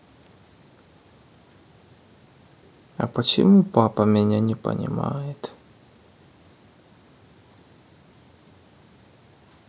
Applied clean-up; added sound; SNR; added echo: none; none; none; none.